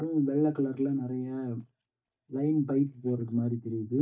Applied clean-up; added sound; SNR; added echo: neural mask model DeepFilterNet 3.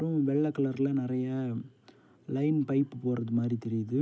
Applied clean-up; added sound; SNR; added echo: none; none; none; none.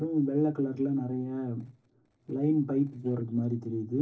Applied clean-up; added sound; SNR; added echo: neural separator model SepFormer DNS4.